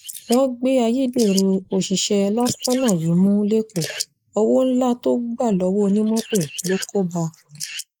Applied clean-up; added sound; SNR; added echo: neural mask model Resemble Enhance denoiser.